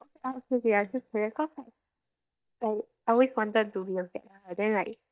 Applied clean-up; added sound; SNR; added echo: neural mask model DeepFilterNet 3.